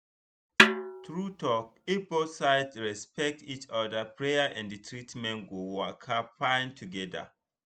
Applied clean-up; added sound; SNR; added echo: none; Snare drum; -4 dB; none.